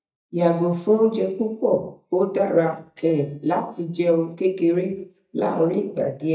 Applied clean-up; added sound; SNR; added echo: neural mask model DeepFilterNet 3.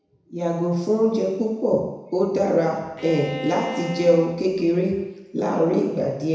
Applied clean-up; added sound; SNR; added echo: none; Bowed string instrument; 11 dB; reverberation time 1.0 s.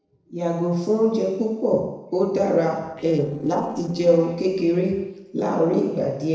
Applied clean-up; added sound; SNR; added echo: neural separator model SepFormer DNS4.